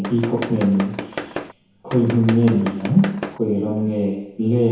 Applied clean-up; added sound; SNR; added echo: none; Tools; 10 dB; reverberation time 1.0 s.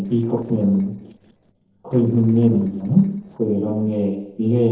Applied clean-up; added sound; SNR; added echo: neural separator model SepFormer DNS4.